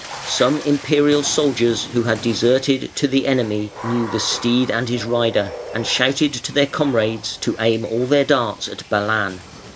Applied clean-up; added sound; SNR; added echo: none; Water / Splash, splatter; 15 dB; none.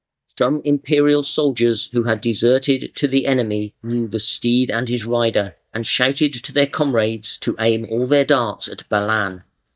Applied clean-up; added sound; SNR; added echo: neural mask model DeepFilterNet 3.